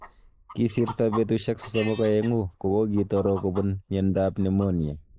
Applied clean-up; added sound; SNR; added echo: neural mask model Resemble Enhance denoiser.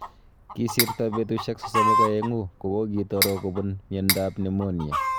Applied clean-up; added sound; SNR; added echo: none; Chicken, rooster + Cutlery, silverware; 1 dB; none.